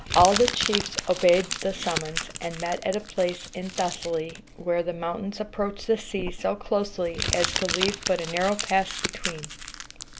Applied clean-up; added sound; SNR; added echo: none; Crumpling, crinkling; 6 dB; none.